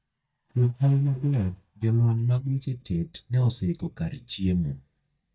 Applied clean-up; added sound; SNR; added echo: neural mask model DeepFilterNet 3.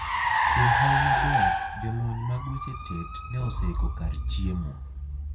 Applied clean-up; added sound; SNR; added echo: none; Car; -4 dB; reverberation time 0.2 s.